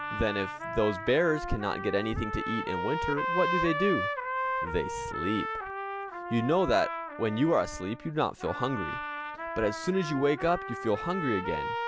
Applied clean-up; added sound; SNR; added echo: none; Trumpet; 4 dB; none.